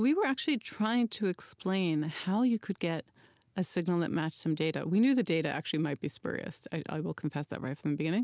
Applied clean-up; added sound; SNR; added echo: none; none; none; none.